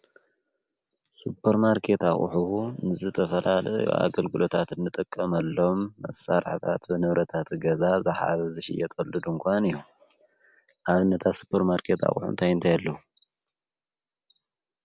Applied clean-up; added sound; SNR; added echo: none; none; none; none.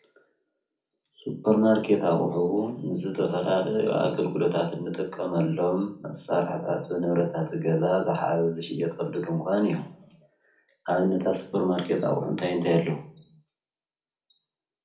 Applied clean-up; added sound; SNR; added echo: none; none; none; reverberation time 0.3 s.